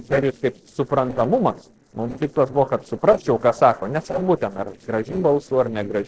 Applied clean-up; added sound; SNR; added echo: neural separator model SepFormer DNS4.